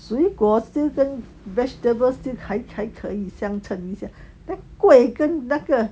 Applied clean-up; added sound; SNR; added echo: none; none; none; none.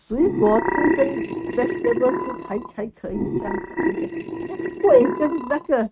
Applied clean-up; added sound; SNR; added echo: neural mask model RNNoise.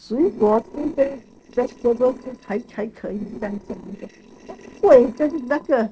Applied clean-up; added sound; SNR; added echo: neural separator model SepFormer DNS4.